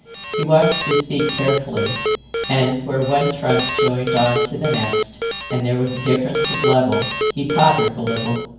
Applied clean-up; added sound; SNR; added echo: none; Alarm; 2 dB; reverberation time 0.9 s.